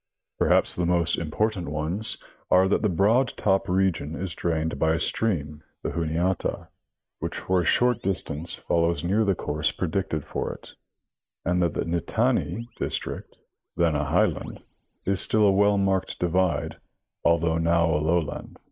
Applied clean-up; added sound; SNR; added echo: neural mask model Resemble Enhance denoiser.